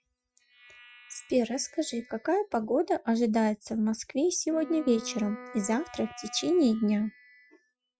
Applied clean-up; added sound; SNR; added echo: classical method Wiener filter.